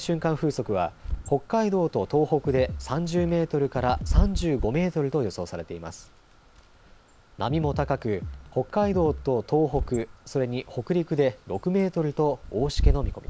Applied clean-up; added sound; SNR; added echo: none; Drum kit + Wind / Bird; 6 dB; none.